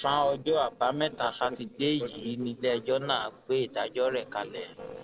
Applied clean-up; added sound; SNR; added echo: neural separator model SepFormer DNS4.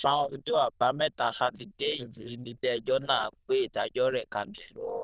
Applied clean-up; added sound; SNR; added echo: neural diffusion model UNIVERSE++.